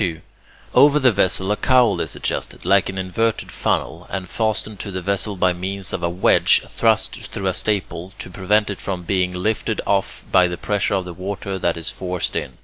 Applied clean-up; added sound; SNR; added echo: none; none; none; none.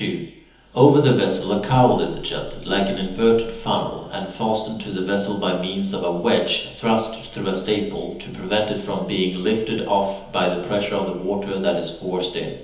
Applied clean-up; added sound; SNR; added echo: none; Chime; 20 dB; reverberation time 1.3 s.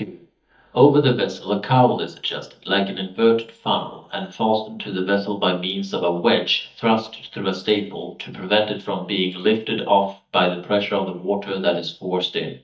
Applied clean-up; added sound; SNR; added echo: neural mask model DeepFilterNet 3.